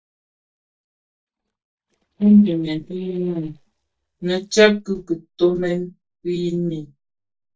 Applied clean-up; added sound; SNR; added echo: neural mask model DeepFilterNet 3.